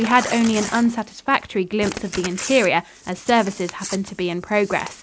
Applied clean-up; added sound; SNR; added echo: none; Crumpling, crinkling / Tearing; 13 dB; none.